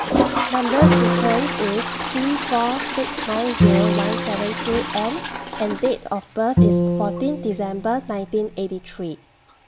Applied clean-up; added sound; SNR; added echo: none; Bowed string instrument + Toilet flush; -2 dB; none.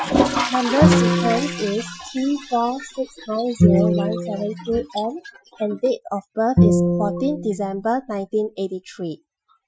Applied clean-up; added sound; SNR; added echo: classical method Wiener filter.